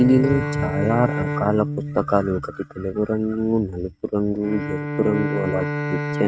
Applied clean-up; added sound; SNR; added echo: neural mask model RNNoise.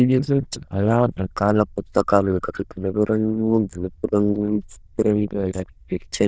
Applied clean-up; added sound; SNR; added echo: neural diffusion model UNIVERSE++.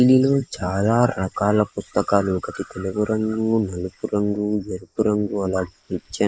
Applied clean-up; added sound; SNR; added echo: neural mask model Resemble Enhance denoiser.